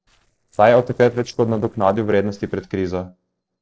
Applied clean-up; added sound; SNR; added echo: neural separator model SepFormer DNS4.